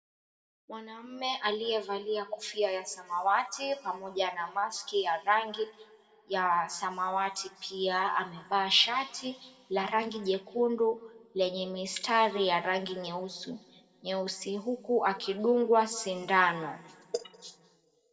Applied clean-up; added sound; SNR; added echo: none; none; none; reverberation time 1.3 s.